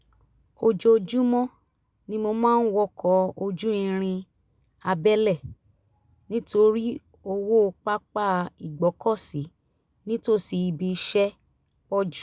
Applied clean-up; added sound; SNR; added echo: none; none; none; none.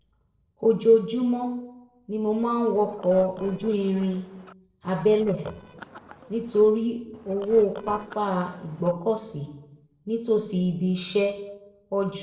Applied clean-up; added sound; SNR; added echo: neural separator model SepFormer DNS4.